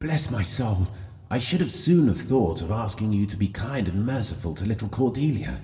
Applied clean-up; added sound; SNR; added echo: none; none; none; reverberation time 2.2 s.